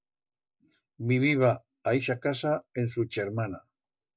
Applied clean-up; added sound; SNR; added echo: none; none; none; none.